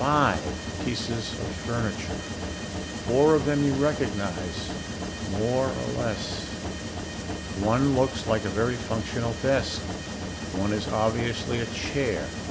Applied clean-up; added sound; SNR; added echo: none; Mechanisms; 5 dB; none.